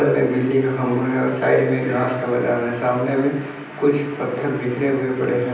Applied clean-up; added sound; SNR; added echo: none; none; none; reverberation time 0.9 s.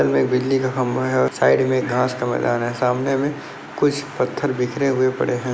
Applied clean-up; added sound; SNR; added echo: none; none; none; none.